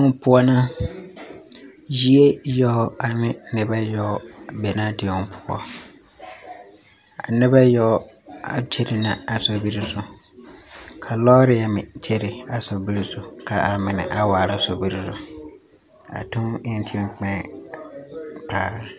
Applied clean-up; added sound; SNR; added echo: none; none; none; none.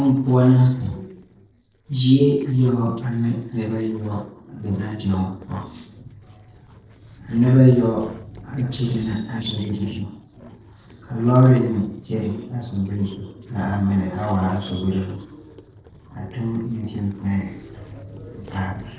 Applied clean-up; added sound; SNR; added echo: neural separator model SepFormer DNS4.